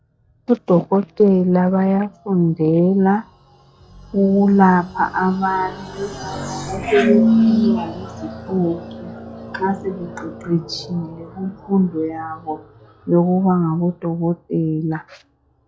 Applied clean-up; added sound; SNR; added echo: classical method log-MMSE.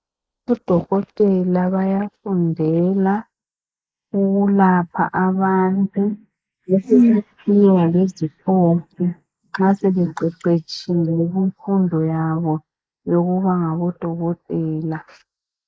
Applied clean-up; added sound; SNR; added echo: neural mask model Resemble Enhance denoiser.